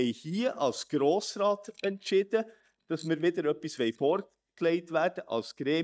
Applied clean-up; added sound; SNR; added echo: neural mask model DeepFilterNet 3.